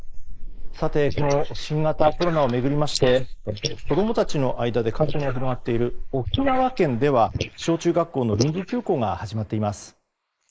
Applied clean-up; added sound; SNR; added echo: neural mask model Resemble Enhance denoiser.